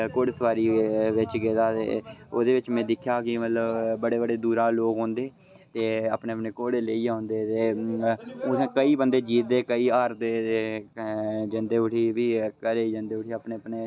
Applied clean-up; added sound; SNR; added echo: none; none; none; none.